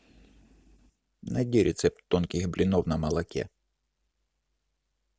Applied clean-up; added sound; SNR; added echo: none; none; none; none.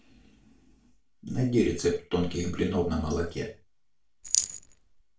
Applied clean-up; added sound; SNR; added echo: none; Rattle; 0 dB; reverberation time 0.3 s.